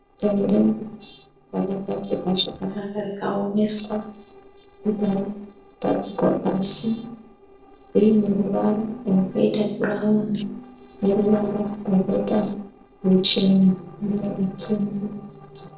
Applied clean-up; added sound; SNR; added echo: neural separator model SepFormer DNS4.